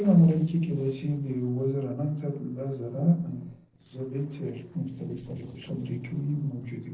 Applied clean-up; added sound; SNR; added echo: neural separator model SepFormer DNS4.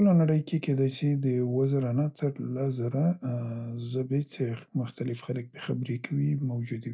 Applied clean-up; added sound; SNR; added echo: none; none; none; none.